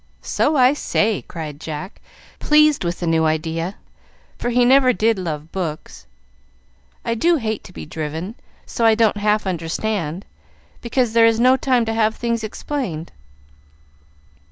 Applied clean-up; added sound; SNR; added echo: none; none; none; none.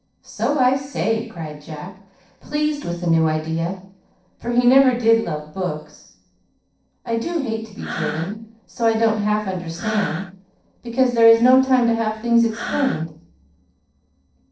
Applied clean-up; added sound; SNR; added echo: neural separator model SepFormer DNS4.